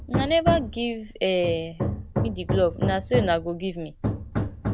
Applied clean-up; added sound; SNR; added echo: none; Hammer; 2 dB; none.